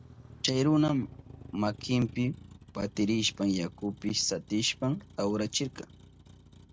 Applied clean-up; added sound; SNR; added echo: none; Motor vehicle (road); 20 dB; none.